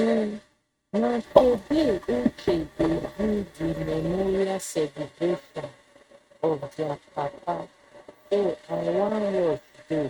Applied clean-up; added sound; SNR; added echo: neural mask model RNNoise.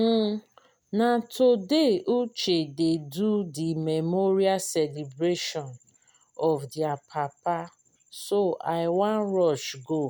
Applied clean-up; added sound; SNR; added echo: none; none; none; none.